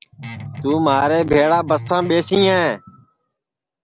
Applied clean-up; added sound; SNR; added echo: none; Guitar; 14 dB; none.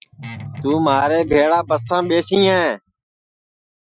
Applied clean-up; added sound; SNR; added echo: classical method Wiener filter.